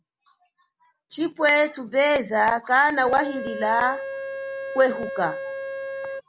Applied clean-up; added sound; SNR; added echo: none; Organ; 8 dB; none.